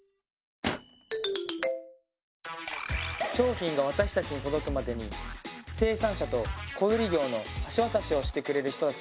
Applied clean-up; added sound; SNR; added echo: none; none; none; none.